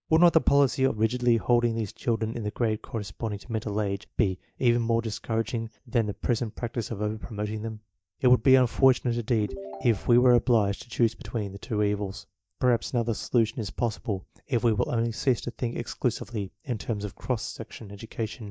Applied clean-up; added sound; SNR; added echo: neural mask model DeepFilterNet 3.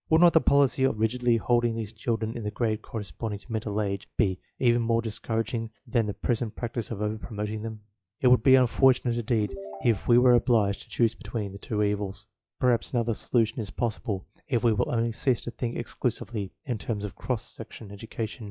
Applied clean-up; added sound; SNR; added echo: classical method log-MMSE.